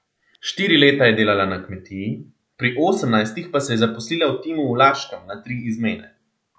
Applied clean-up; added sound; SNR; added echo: none; none; none; none.